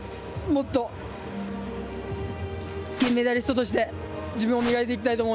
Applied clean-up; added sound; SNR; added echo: none; Whoosh, swoosh, swish; 9 dB; none.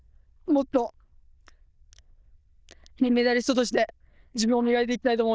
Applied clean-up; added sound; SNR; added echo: neural diffusion model UNIVERSE++.